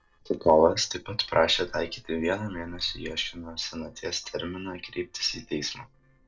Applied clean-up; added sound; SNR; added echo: neural separator model SepFormer DNS4.